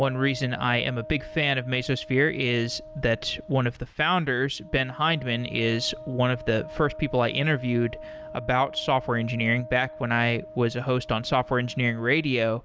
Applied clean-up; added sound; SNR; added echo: none; Wind instrument, woodwind instrument; 16 dB; none.